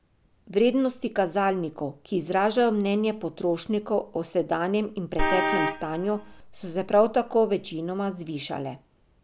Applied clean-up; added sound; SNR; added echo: none; Vehicle horn, car horn, honking; 2 dB; none.